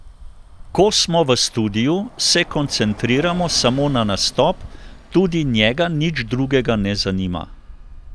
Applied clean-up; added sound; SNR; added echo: none; Bus; 17 dB; none.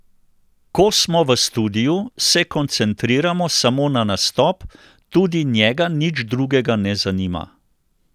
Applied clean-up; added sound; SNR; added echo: none; none; none; none.